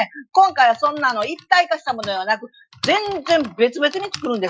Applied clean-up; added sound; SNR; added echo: classical method Wiener filter.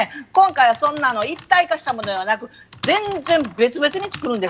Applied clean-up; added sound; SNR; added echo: none; Typing; 17 dB; none.